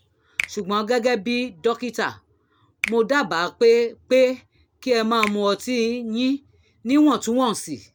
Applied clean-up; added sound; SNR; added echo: none; Finger snapping; 15 dB; none.